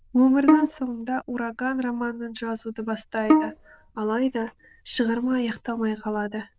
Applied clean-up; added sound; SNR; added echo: neural diffusion model UNIVERSE++.